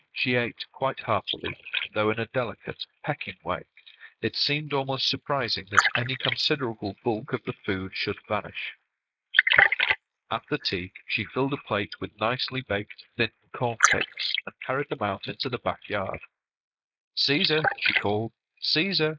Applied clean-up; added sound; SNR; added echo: neural mask model Resemble Enhance denoiser.